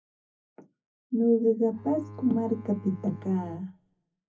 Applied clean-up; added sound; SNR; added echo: none; Bowed string instrument; 16 dB; reverberation time 0.3 s.